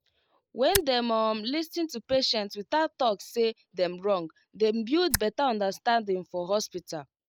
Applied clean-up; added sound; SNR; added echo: neural mask model Resemble Enhance denoiser.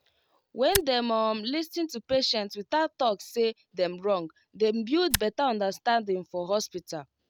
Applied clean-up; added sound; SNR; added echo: none; Tick; 4 dB; none.